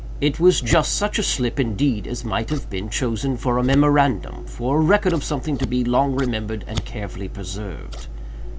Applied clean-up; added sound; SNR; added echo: none; Scissors; 8 dB; none.